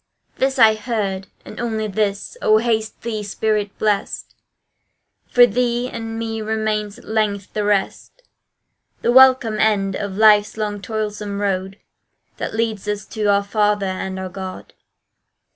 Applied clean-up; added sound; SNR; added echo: none; none; none; none.